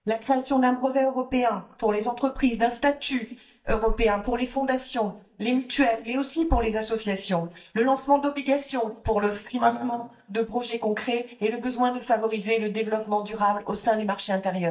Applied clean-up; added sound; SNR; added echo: neural mask model DeepFilterNet 3.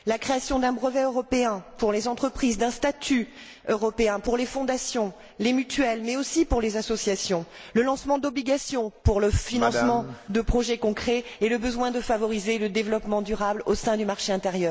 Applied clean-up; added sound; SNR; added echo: none; none; none; none.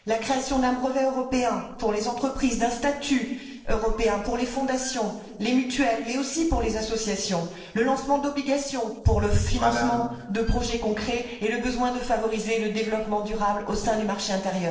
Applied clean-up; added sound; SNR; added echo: neural separator model SepFormer DNS4.